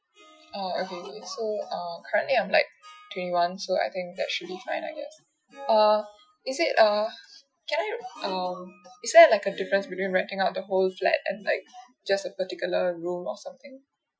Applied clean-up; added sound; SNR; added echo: classical method Wiener filter.